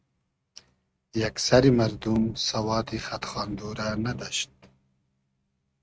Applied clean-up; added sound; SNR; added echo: neural mask model RNNoise.